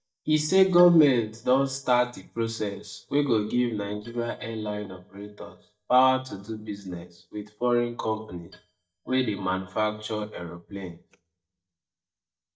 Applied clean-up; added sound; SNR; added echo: neural mask model DeepFilterNet 3.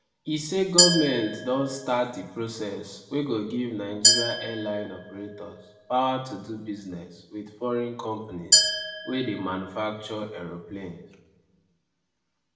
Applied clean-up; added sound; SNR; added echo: none; Glass; -2 dB; reverberation time 0.8 s.